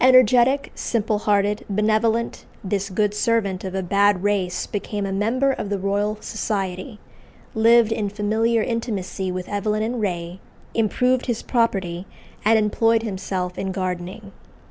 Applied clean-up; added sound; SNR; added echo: none; none; none; none.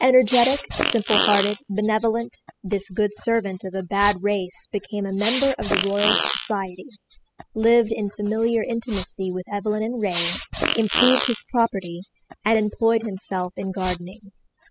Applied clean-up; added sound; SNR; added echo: classical method spectral subtraction.